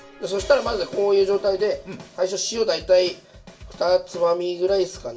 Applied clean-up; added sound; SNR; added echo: none; none; none; reverberation time 0.2 s.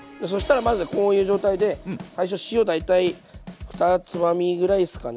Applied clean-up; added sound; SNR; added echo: none; none; none; none.